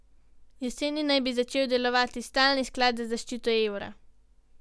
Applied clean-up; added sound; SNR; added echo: none; none; none; none.